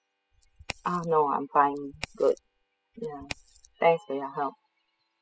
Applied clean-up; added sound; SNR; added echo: classical method spectral subtraction.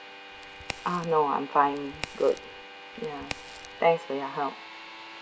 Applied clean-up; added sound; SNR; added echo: none; Crack; 14 dB; none.